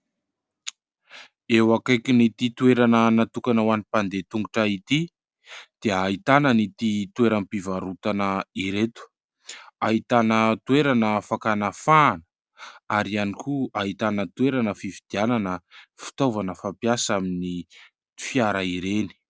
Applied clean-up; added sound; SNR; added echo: none; none; none; none.